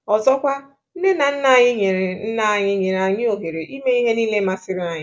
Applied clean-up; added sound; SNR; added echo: none; none; none; none.